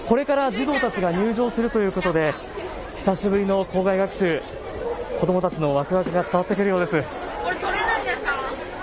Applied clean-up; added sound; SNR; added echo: none; none; none; none.